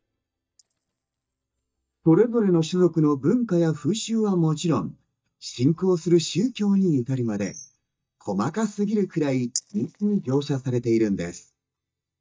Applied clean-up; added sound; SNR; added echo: neural mask model DeepFilterNet 3.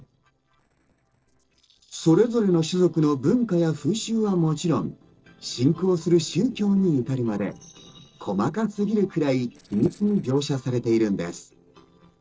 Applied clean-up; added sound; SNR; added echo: neural separator model SepFormer DNS4.